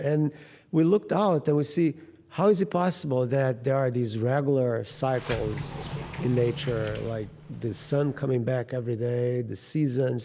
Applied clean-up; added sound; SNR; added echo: none; Sliding door; 11 dB; none.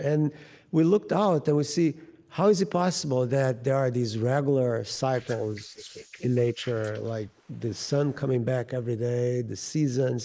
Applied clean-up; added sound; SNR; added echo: neural mask model Resemble Enhance denoiser.